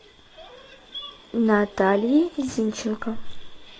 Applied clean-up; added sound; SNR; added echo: none; none; none; none.